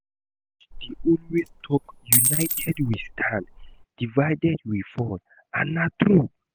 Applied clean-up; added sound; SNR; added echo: none; Coin (dropping); 2 dB; none.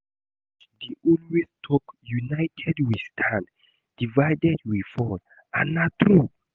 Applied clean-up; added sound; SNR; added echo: none; none; none; none.